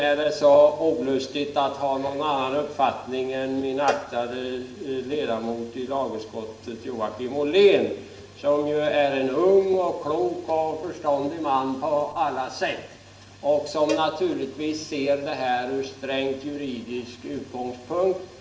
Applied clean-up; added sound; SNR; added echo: none; Cowbell; 12 dB; reverberation time 1.3 s.